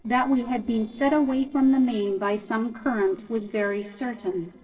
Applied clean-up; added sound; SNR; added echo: neural separator model SepFormer DNS4.